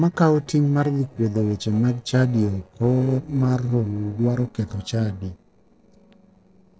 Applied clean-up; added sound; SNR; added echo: neural separator model SepFormer DNS4.